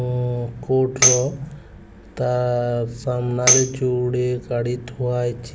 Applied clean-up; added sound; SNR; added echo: none; Tambourine; 1 dB; none.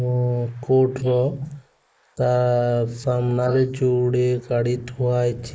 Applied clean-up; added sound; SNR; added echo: neural mask model Resemble Enhance denoiser.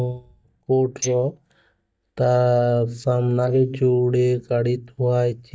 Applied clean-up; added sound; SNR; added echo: neural mask model DeepFilterNet 3.